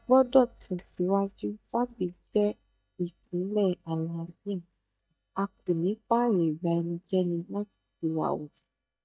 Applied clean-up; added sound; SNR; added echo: neural mask model DeepFilterNet 3.